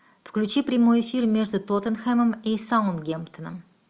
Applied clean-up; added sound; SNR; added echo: none; none; none; none.